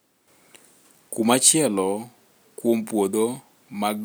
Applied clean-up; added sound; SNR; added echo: none; none; none; none.